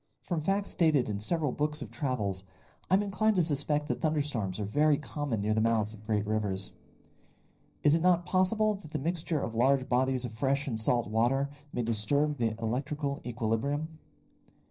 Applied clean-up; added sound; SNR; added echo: neural separator model SepFormer DNS4.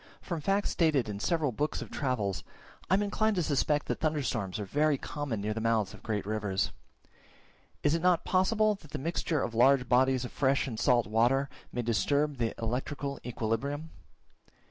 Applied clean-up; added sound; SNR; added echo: none; none; none; none.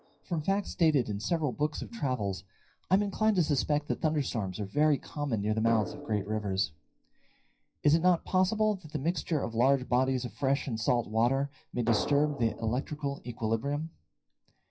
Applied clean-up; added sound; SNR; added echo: classical method WPE with log-MMSE.